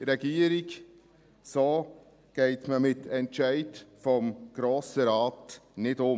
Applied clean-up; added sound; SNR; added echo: none; none; none; none.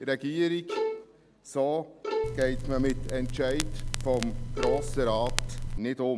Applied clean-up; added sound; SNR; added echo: none; Crackle + Bowed string instrument; 1 dB; none.